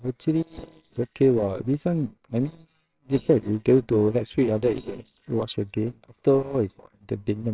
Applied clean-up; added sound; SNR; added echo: neural separator model SepFormer WHAMR!.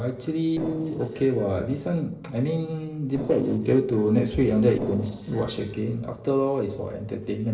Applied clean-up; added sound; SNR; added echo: neural separator model SepFormer DNS4.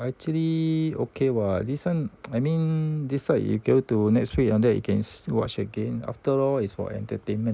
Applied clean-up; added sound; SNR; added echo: none; none; none; none.